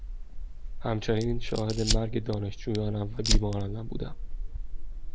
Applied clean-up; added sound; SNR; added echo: none; Fire; -2 dB; none.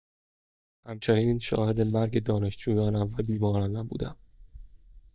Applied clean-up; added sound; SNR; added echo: neural mask model DeepFilterNet 3.